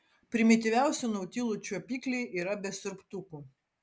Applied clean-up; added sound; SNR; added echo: none; none; none; none.